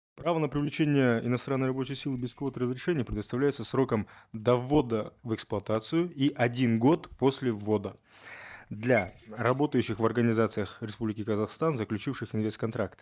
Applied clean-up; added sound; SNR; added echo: neural mask model DeepFilterNet 3.